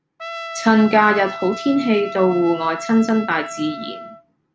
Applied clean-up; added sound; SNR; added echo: none; Trumpet; 12 dB; none.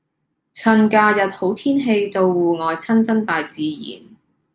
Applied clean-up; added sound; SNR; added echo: none; none; none; none.